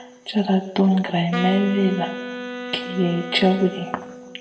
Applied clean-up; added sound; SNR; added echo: none; Wind instrument, woodwind instrument; 11 dB; reverberation time 0.8 s.